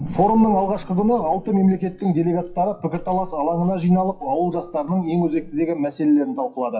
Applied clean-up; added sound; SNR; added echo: classical method WPE with log-MMSE.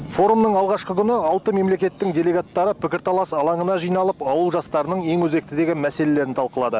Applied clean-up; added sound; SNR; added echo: none; none; none; none.